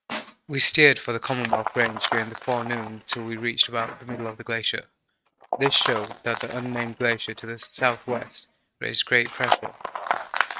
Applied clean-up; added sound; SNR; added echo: neural mask model RNNoise.